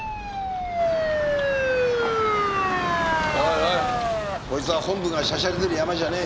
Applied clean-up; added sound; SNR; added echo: none; none; none; none.